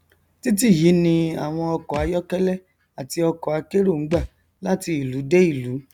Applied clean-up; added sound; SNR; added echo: none; Thump, thud; 16 dB; none.